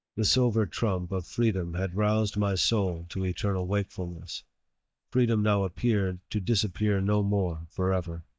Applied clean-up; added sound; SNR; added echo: neural mask model DeepFilterNet 3.